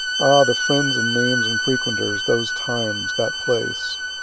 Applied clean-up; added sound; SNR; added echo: none; Bowed string instrument; 1 dB; none.